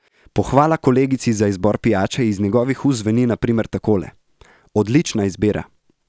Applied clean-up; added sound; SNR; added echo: none; none; none; none.